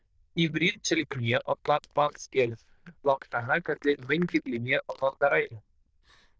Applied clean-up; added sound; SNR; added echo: neural diffusion model UNIVERSE++.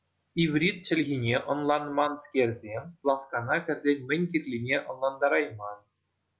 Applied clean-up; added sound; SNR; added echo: none; none; none; none.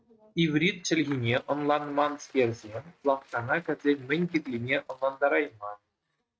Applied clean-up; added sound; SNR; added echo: neural mask model RNNoise.